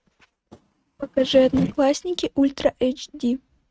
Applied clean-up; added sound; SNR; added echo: neural mask model RNNoise.